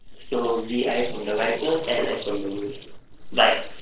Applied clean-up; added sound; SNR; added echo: neural separator model SepFormer DNS4.